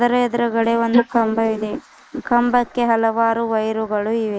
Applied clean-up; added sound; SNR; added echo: neural mask model Resemble Enhance denoiser.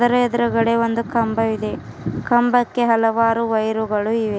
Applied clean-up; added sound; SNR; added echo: none; none; none; none.